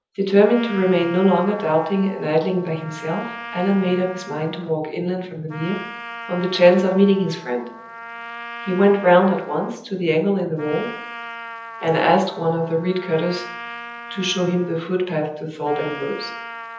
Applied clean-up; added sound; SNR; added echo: none; Trumpet; 15 dB; reverberation time 0.7 s.